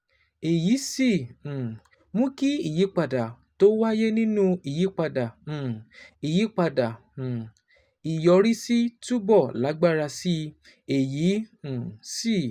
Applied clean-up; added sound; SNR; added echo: none; none; none; none.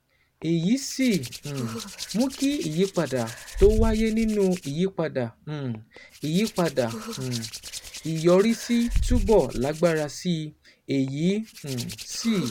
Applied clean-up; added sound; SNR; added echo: none; Hands; 8 dB; none.